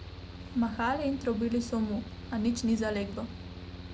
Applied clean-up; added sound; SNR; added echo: none; Mechanical fan; 11 dB; none.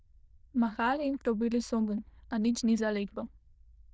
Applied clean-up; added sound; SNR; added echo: neural diffusion model UNIVERSE++.